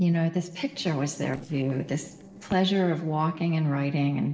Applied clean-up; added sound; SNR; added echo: neural separator model SepFormer DNS4.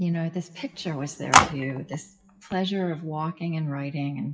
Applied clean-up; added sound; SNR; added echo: classical method WPE with log-MMSE.